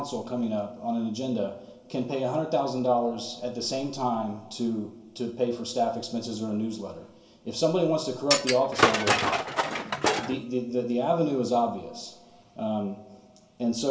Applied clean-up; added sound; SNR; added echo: none; Tools; -3 dB; reverberation time 0.5 s.